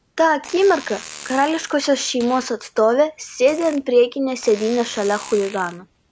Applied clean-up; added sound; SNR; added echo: none; Fart; 19 dB; none.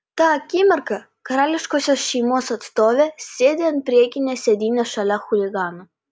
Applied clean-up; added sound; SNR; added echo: none; none; none; none.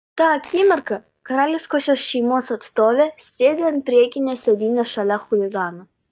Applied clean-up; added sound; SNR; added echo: neural mask model DeepFilterNet 3.